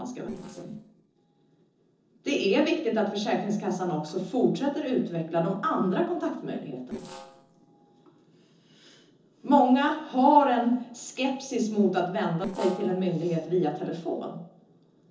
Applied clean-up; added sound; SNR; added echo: neural separator model SepFormer DNS4.